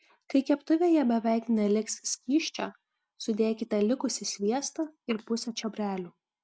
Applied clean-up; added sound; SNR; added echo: none; none; none; none.